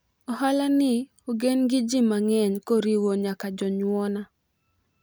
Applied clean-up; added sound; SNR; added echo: none; none; none; none.